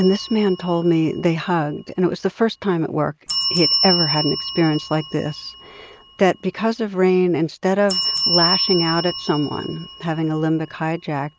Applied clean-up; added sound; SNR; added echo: none; Bell; 6 dB; none.